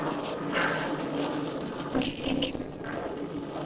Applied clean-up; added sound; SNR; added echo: neural separator model SepFormer DNS4.